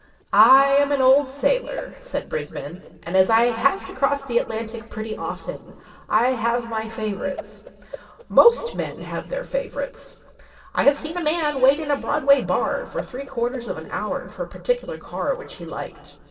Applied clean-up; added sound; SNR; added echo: neural separator model SepFormer DNS4.